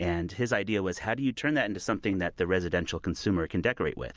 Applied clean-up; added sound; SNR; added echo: none; none; none; none.